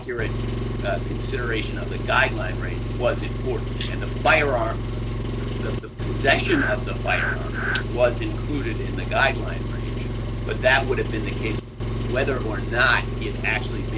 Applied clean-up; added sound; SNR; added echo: none; Breathing + Engine; 0 dB; none.